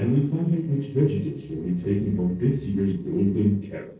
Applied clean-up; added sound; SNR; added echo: neural separator model SepFormer DNS4.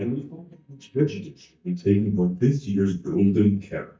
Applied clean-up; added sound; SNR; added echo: neural mask model DeepFilterNet 3.